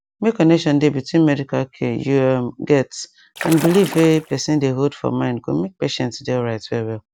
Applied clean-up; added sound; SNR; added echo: none; Splash, splatter; 11 dB; none.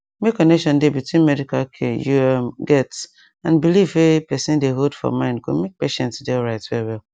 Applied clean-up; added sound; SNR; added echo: none; none; none; none.